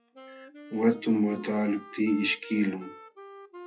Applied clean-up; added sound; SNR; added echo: classical method WPE with log-MMSE.